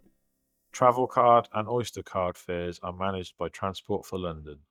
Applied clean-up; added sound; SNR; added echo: neural mask model DeepFilterNet 3.